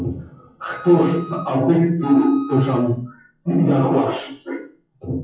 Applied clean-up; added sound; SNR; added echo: classical method WPE with log-MMSE.